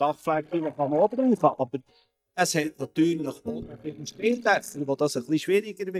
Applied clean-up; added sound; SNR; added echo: neural mask model DeepFilterNet 3.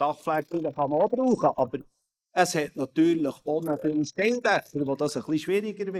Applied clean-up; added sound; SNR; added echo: neural mask model Resemble Enhance denoiser.